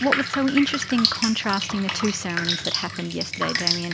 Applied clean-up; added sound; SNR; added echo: none; Drip; 2 dB; none.